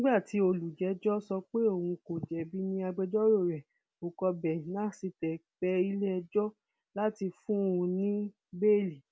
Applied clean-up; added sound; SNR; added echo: none; none; none; none.